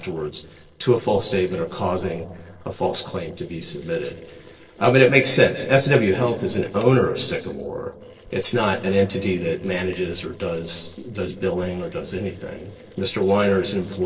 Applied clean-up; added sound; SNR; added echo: neural separator model SepFormer DNS4.